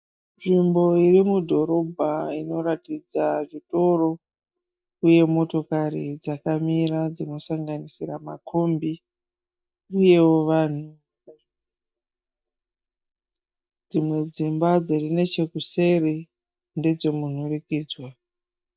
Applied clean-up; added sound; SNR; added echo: neural mask model DeepFilterNet 3.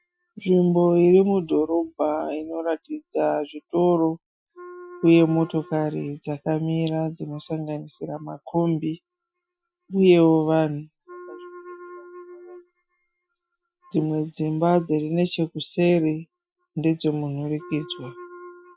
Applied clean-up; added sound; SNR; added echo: classical method Wiener filter.